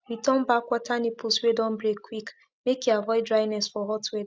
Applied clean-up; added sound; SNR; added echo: none; none; none; none.